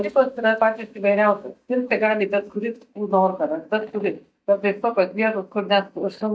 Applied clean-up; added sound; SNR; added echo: neural mask model DeepFilterNet 3.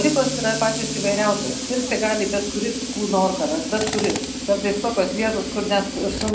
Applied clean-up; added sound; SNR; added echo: none; Tools; 5 dB; reverberation time 0.5 s.